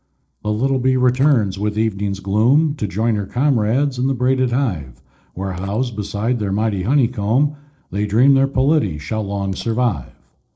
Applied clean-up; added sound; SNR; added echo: neural separator model SepFormer DNS4.